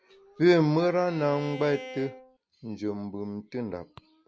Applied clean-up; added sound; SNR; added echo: none; Bowed string instrument; 16 dB; none.